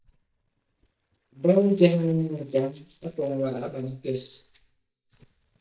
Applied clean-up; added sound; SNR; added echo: neural mask model DeepFilterNet 3.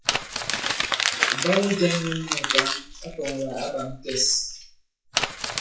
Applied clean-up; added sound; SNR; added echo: classical method WPE with log-MMSE.